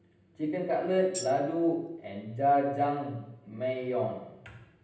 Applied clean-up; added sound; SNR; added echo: none; Tambourine; 13 dB; reverberation time 0.9 s.